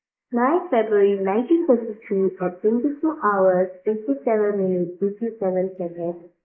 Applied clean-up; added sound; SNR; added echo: neural mask model Resemble Enhance denoiser.